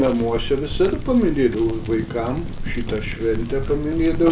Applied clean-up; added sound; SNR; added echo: neural mask model Resemble Enhance denoiser.